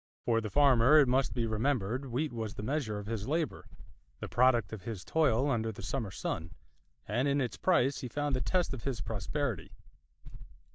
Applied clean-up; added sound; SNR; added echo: neural mask model DeepFilterNet 3.